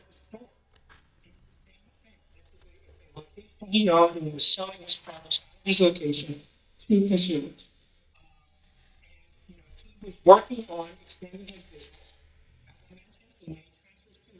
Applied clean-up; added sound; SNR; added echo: neural mask model DeepFilterNet 3.